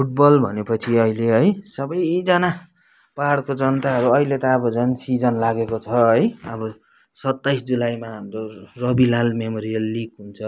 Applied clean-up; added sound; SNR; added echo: none; none; none; none.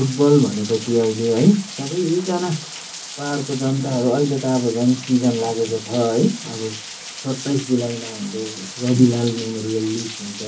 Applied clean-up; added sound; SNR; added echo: none; Rain; 13 dB; reverberation time 0.3 s.